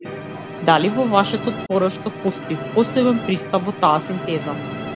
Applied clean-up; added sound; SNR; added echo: none; Musical instrument; 9 dB; none.